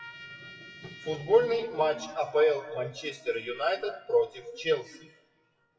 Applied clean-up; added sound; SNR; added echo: classical method WPE with log-MMSE.